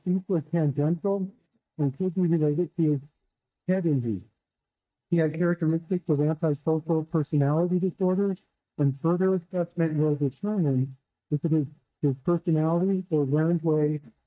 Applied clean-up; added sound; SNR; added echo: neural mask model DeepFilterNet 3.